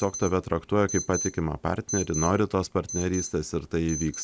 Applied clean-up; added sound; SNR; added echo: none; Alarm; 11 dB; none.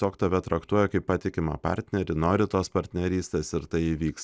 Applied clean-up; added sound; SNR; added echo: none; none; none; none.